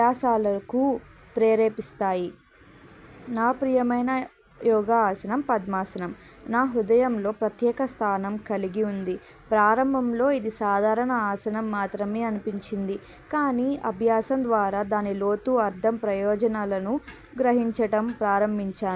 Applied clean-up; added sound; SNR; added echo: none; none; none; none.